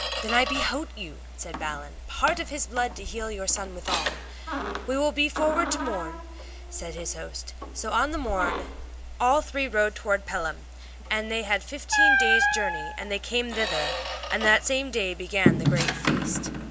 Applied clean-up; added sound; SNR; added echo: none; Squeak; 2 dB; none.